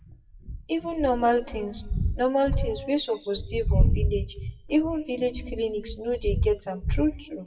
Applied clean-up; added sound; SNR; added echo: classical method WPE with log-MMSE.